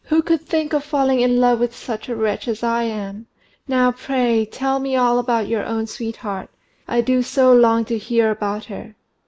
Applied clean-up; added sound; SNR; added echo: neural mask model Resemble Enhance denoiser.